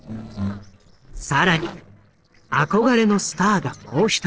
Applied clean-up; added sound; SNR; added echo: neural separator model SepFormer DNS4.